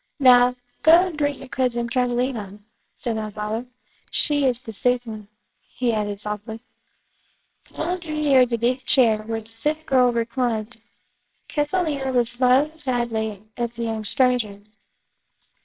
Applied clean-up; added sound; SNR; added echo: neural separator model SepFormer WHAMR!.